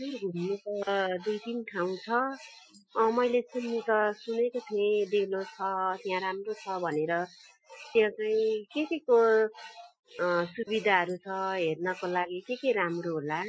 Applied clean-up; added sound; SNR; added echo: classical method Wiener filter.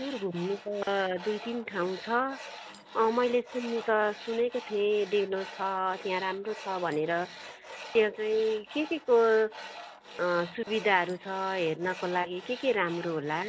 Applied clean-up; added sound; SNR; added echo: none; Tools; 16 dB; none.